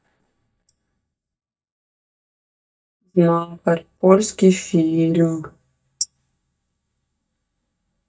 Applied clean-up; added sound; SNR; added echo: neural mask model DeepFilterNet 3.